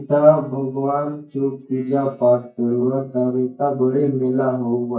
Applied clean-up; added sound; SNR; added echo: neural mask model DeepFilterNet 3.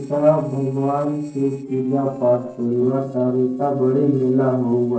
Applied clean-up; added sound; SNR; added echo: neural separator model SepFormer DNS4.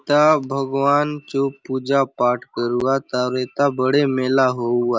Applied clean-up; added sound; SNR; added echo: none; none; none; none.